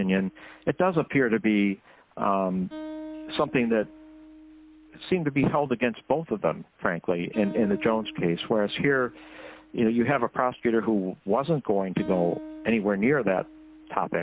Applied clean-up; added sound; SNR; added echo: none; Acoustic guitar; 18 dB; none.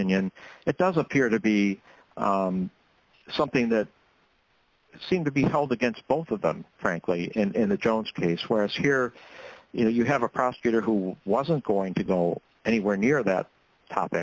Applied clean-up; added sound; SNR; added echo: none; none; none; none.